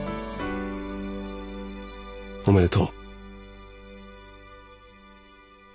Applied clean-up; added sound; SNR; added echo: none; none; none; none.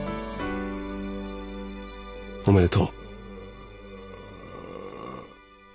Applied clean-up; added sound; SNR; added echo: none; Burping, eructation; 15 dB; none.